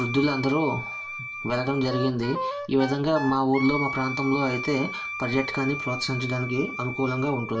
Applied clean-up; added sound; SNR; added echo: none; Wind instrument, woodwind instrument; 8 dB; reverberation time 0.3 s.